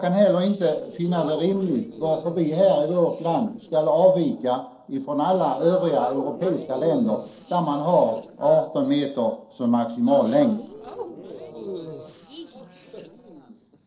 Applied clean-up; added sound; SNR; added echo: neural separator model SepFormer DNS4.